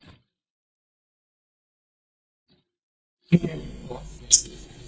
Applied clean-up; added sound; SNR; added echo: neural mask model DeepFilterNet 3.